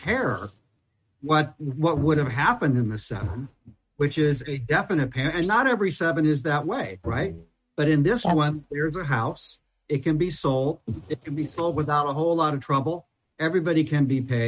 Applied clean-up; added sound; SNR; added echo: neural mask model RNNoise.